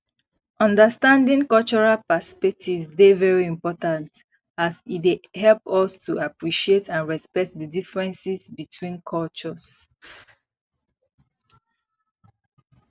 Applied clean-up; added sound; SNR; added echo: none; none; none; none.